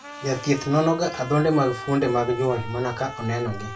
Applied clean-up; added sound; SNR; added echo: none; Trumpet; 14 dB; reverberation time 0.2 s.